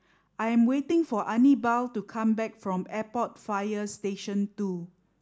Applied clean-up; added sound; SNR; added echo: none; none; none; none.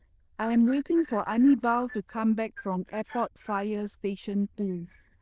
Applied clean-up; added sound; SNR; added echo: neural diffusion model UNIVERSE++.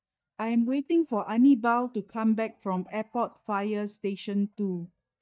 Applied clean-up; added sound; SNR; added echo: neural mask model DeepFilterNet 3.